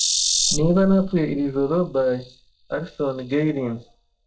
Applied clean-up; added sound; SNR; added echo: neural mask model DeepFilterNet 3.